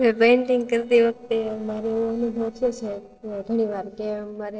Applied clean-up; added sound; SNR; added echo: neural separator model SepFormer DNS4.